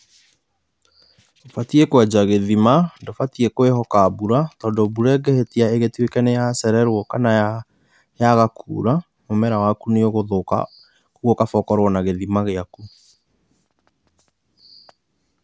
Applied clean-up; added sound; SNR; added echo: none; none; none; none.